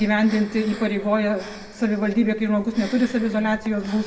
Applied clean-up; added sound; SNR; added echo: none; Breathing; 17 dB; reverberation time 1.0 s.